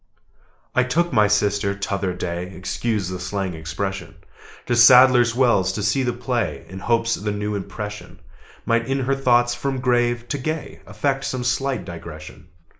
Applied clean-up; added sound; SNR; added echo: neural mask model Resemble Enhance denoiser.